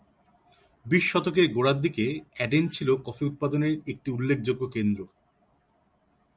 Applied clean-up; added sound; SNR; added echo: none; none; none; none.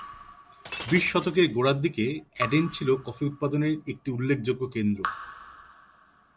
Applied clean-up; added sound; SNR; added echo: none; Raindrop / Drip + Shatter; 13 dB; none.